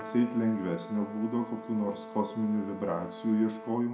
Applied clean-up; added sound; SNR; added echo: none; Trumpet; 13 dB; reverberation time 0.4 s.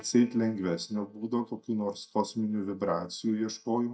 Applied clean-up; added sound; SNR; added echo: neural mask model DeepFilterNet 3.